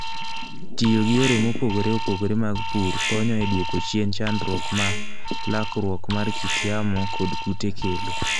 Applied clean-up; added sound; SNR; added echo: none; Alarm; 0 dB; none.